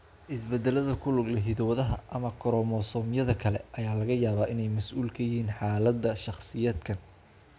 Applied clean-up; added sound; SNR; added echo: none; none; none; none.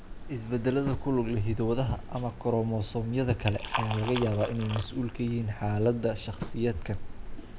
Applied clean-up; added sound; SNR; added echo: none; Liquid; 8 dB; none.